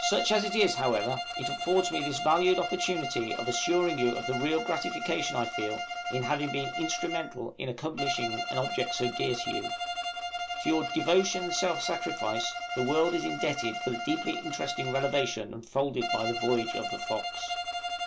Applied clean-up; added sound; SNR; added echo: none; Bowed string instrument; 4 dB; none.